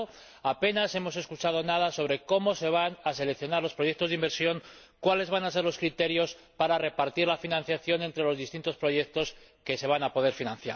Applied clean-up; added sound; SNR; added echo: none; none; none; none.